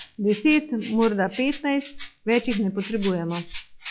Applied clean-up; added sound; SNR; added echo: classical method log-MMSE.